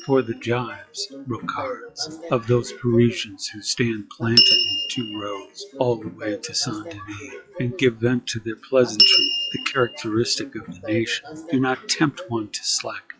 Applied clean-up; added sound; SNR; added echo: classical method log-MMSE.